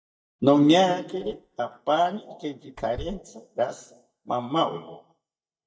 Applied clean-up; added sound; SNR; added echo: neural mask model DeepFilterNet 3.